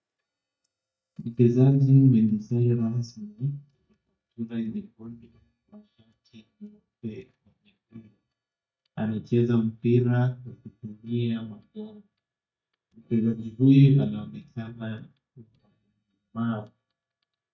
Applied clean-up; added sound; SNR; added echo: neural mask model DeepFilterNet 3.